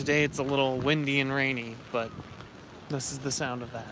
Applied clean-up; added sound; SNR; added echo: none; none; none; none.